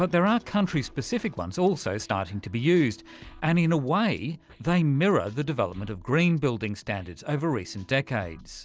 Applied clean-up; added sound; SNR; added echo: none; none; none; none.